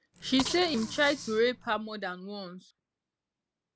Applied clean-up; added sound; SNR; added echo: none; Bicycle; 10 dB; none.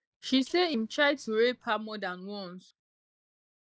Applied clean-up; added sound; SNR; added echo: neural mask model DeepFilterNet 3.